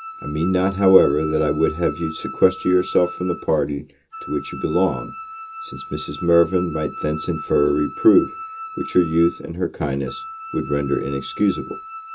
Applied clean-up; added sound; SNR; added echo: none; Wind instrument, woodwind instrument; 13 dB; reverberation time 0.2 s.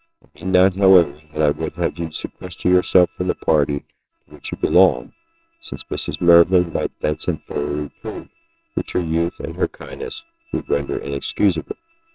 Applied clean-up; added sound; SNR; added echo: neural separator model SepFormer WHAMR!.